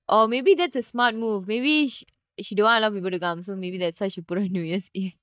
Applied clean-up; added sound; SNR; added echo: neural mask model DeepFilterNet 3.